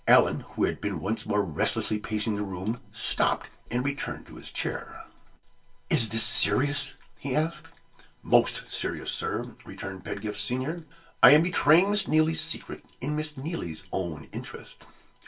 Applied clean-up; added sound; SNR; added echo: none; none; none; reverberation time 0.2 s.